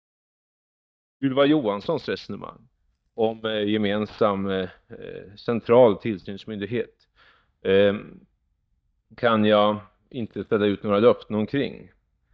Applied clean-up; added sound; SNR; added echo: neural mask model DeepFilterNet 3.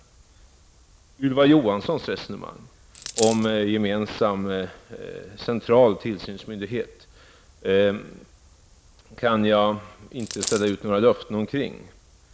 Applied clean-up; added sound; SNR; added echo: none; Coin (dropping); 8 dB; none.